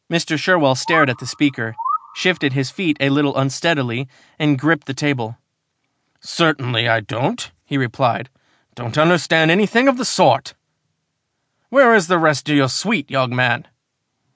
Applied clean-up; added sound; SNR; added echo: none; Bird; 10 dB; none.